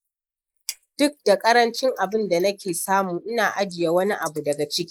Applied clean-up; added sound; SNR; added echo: neural mask model Resemble Enhance denoiser.